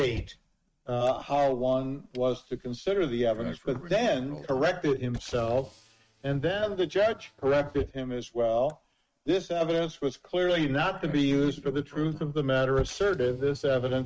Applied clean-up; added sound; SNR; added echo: neural mask model RNNoise.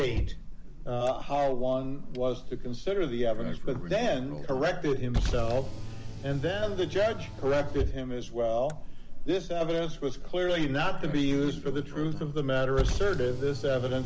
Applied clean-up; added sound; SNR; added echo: none; Car; 2 dB; none.